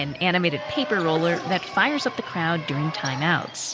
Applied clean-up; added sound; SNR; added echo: none; Cough; 17 dB; none.